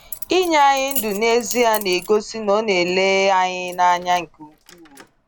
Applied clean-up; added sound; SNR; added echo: none; Keys jangling; 15 dB; none.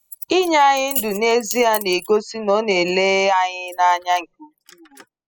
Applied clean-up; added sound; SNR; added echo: classical method spectral subtraction.